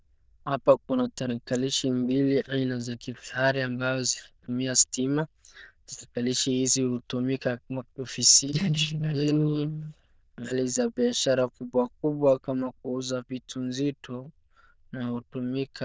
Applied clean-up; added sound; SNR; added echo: neural diffusion model UNIVERSE++.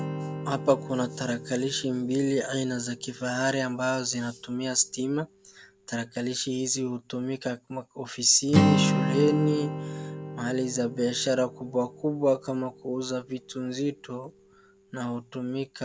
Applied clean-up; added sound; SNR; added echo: none; Acoustic guitar; 5 dB; none.